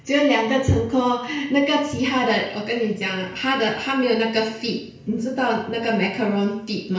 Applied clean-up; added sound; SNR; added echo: none; none; none; reverberation time 0.5 s.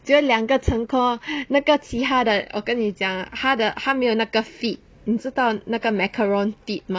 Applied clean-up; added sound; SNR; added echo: none; none; none; none.